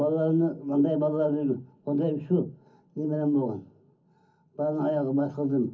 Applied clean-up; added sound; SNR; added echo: none; none; none; reverberation time 0.4 s.